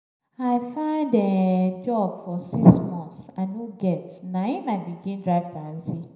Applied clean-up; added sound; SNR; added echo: none; none; none; reverberation time 0.7 s.